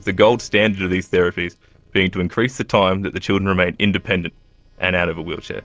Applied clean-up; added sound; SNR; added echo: neural separator model SepFormer DNS4.